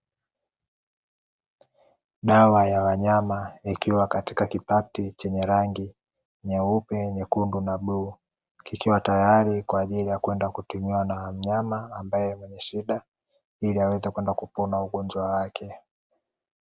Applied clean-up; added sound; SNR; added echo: none; none; none; none.